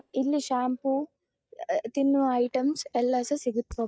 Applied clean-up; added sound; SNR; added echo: neural mask model DeepFilterNet 3.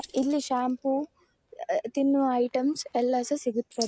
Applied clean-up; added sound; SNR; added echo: neural mask model Resemble Enhance denoiser.